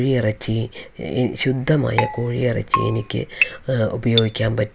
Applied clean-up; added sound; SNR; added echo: none; Keyboard (musical); 5 dB; none.